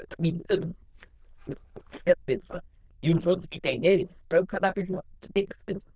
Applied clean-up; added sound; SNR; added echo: neural diffusion model UNIVERSE++.